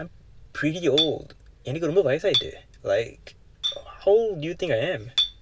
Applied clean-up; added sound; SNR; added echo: none; Chink, clink; 7 dB; none.